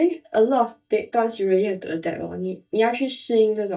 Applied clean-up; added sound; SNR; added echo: neural mask model DeepFilterNet 3.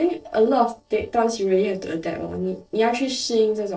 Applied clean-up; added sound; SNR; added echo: neural separator model SepFormer DNS4.